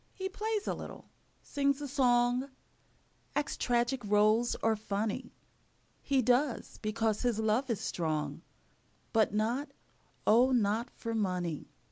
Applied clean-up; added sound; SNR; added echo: none; none; none; none.